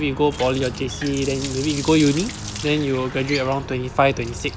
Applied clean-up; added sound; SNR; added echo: none; Guitar + Water tap, faucet; 12 dB; none.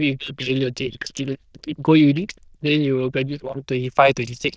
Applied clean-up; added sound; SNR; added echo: neural diffusion model UNIVERSE++.